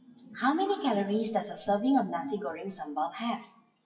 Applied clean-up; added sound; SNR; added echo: classical method WPE with log-MMSE.